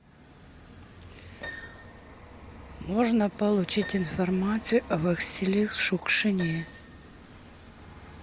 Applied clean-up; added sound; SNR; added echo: none; Piano; 18 dB; none.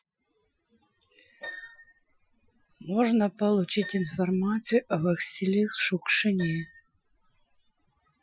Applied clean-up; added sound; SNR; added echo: classical method Wiener filter.